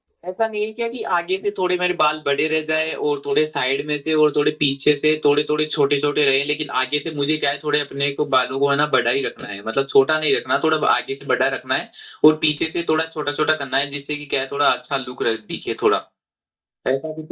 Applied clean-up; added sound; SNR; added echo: neural mask model DeepFilterNet 3.